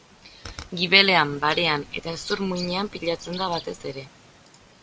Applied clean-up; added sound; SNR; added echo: none; Bird; 17 dB; none.